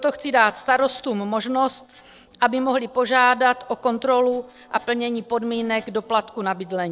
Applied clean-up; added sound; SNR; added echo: neural separator model SepFormer DNS4.